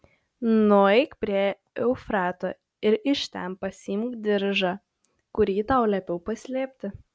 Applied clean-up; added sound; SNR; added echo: none; none; none; none.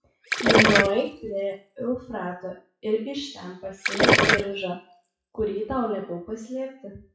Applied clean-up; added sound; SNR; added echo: classical method WPE with log-MMSE.